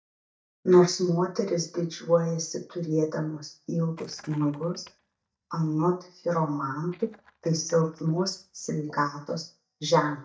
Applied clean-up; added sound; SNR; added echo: neural mask model DeepFilterNet 3.